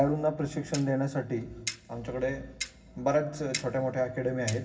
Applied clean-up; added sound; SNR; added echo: none; Clock; 13 dB; reverberation time 0.4 s.